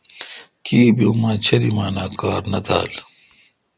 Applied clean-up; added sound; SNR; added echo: none; none; none; none.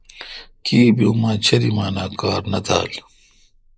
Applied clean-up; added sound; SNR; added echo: neural mask model Resemble Enhance denoiser.